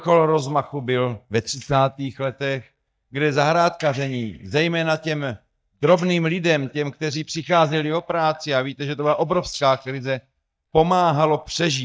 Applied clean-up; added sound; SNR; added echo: neural mask model DeepFilterNet 3.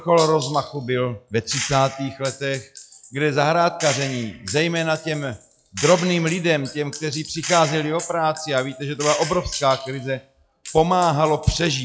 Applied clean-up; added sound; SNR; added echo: classical method log-MMSE.